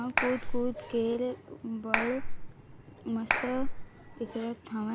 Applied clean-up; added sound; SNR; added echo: none; Clapping; -2 dB; none.